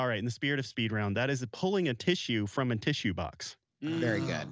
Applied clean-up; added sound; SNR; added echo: none; none; none; none.